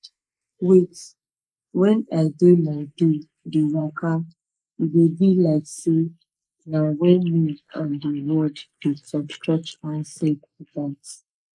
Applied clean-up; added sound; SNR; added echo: neural mask model Resemble Enhance denoiser.